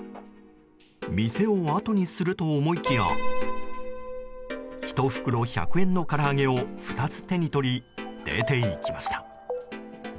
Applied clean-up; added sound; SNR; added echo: none; Piano; 3 dB; none.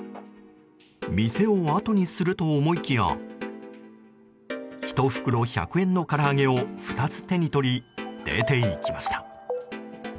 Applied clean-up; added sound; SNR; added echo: none; none; none; none.